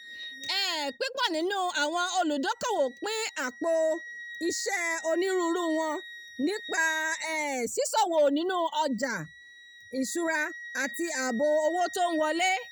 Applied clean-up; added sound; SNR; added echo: none; Wind instrument, woodwind instrument; 15 dB; none.